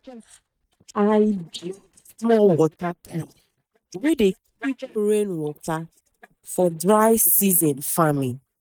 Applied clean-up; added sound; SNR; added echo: neural mask model DeepFilterNet 3.